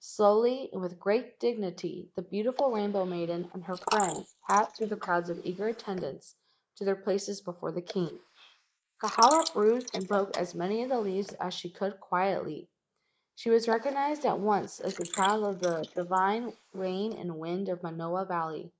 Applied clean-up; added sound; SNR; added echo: neural mask model Resemble Enhance denoiser.